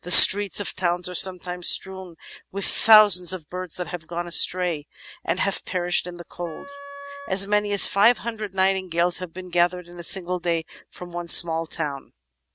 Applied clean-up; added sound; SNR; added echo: none; Wind instrument, woodwind instrument; 17 dB; none.